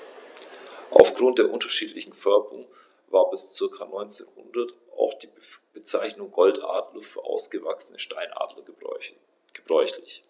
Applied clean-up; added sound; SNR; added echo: none; none; none; none.